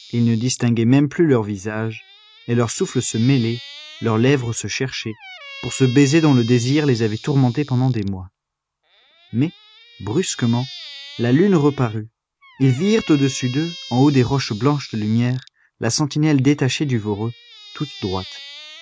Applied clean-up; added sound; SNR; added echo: none; Squeak; 20 dB; none.